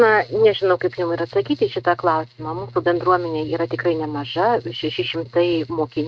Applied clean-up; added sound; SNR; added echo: neural mask model RNNoise.